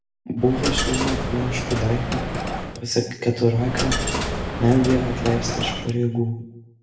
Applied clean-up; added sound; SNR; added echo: none; Coin (dropping); 3 dB; reverberation time 0.8 s.